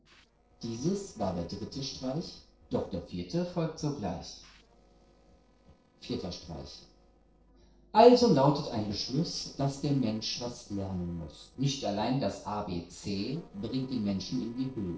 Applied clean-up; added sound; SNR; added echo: neural separator model SepFormer DNS4.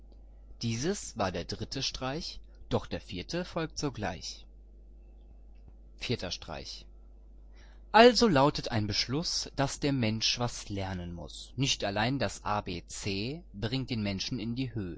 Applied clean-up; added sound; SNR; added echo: none; none; none; none.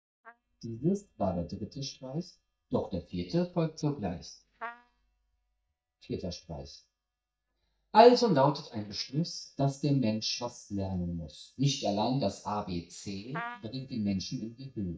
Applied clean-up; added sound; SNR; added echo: neural mask model DeepFilterNet 3.